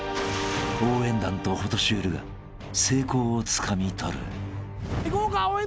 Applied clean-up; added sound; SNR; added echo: none; none; none; none.